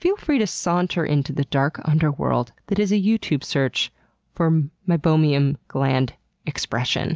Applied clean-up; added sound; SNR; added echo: none; none; none; none.